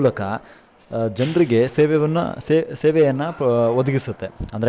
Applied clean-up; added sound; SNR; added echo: none; none; none; none.